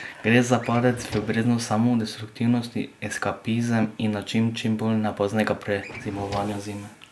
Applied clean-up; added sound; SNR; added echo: none; Drawer open or close; 14 dB; none.